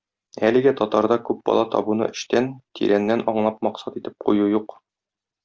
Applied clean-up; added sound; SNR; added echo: none; none; none; none.